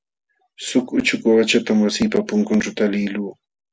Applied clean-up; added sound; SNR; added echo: none; none; none; none.